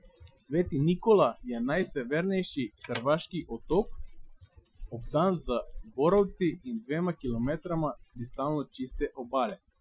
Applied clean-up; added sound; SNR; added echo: classical method Wiener filter.